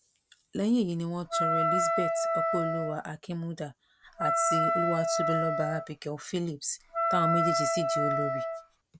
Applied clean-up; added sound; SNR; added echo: none; Wind instrument, woodwind instrument; -5 dB; none.